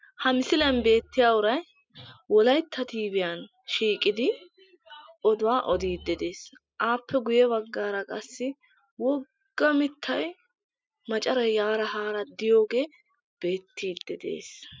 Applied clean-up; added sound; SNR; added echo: classical method spectral subtraction.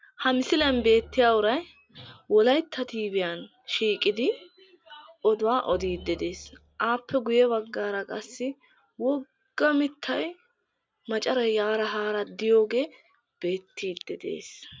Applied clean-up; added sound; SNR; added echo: none; Drum; 20 dB; none.